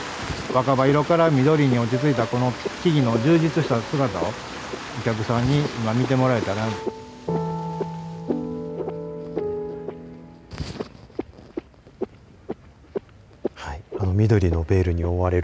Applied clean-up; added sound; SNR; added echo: none; Frog; 12 dB; none.